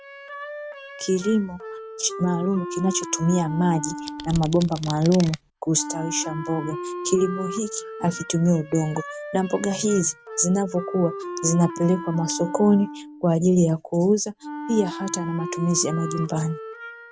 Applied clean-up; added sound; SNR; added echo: none; Wind instrument, woodwind instrument + Domestic sounds, home sounds; 11 dB; none.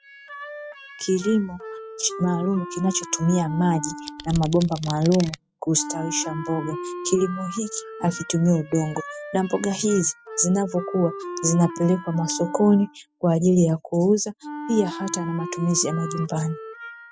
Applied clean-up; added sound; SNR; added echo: classical method spectral subtraction.